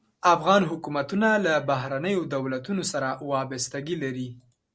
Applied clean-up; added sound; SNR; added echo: none; none; none; none.